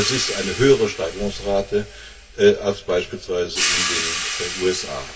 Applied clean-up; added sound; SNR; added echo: none; Hi-hat; 6 dB; reverberation time 0.1 s.